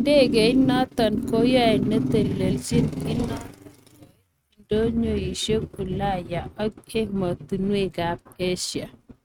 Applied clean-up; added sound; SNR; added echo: neural mask model RNNoise.